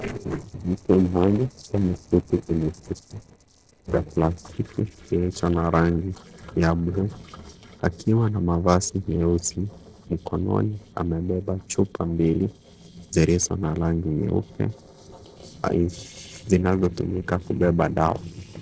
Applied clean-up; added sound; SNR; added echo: neural separator model SepFormer DNS4.